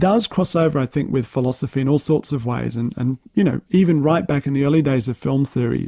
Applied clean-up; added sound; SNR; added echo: none; none; none; none.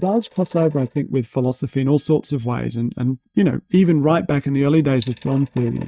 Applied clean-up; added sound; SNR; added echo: neural mask model DeepFilterNet 3.